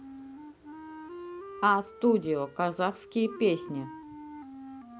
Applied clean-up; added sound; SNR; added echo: none; Wind instrument, woodwind instrument; 13 dB; none.